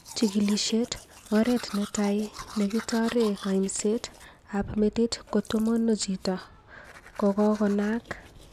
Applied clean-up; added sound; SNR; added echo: none; Domestic sounds, home sounds; 19 dB; none.